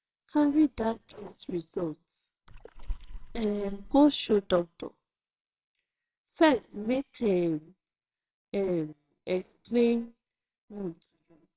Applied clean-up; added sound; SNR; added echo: neural separator model SepFormer WHAMR!.